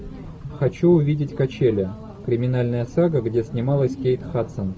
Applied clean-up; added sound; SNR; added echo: none; none; none; none.